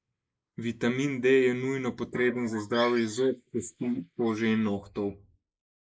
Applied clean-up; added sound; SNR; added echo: neural mask model Resemble Enhance denoiser.